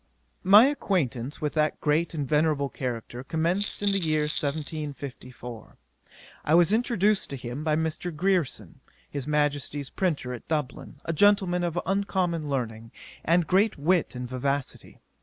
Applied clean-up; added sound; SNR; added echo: none; Rattle; 12 dB; none.